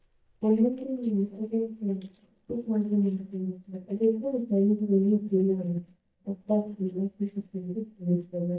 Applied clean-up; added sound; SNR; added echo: neural mask model DeepFilterNet 3.